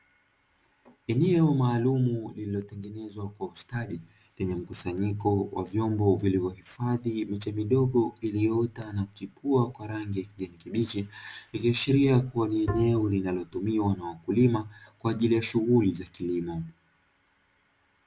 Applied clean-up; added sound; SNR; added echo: none; Bowed string instrument; 9 dB; none.